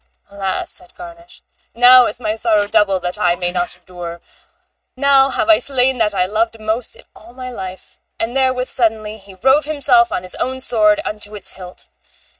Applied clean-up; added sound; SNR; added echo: neural mask model RNNoise.